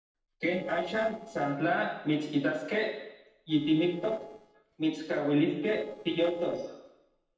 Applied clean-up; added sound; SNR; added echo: neural separator model SepFormer DNS4.